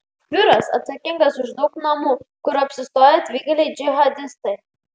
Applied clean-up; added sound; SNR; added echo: none; none; none; none.